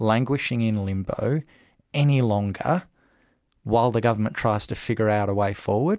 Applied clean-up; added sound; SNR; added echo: none; none; none; none.